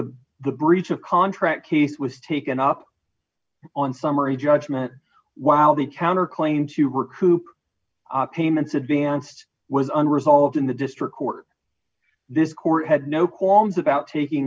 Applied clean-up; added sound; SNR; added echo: none; none; none; none.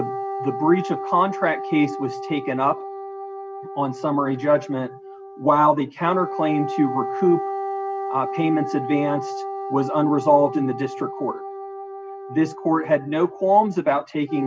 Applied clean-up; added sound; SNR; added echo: none; Wind instrument, woodwind instrument; 8 dB; none.